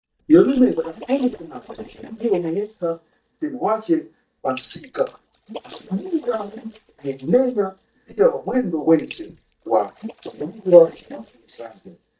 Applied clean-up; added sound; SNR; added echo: neural mask model DeepFilterNet 3.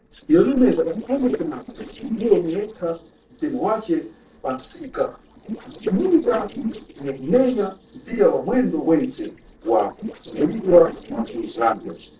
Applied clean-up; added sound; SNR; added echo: neural separator model SepFormer DNS4.